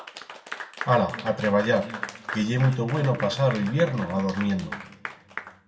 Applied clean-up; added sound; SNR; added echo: none; Applause / Clapping; 12 dB; reverberation time 1.4 s.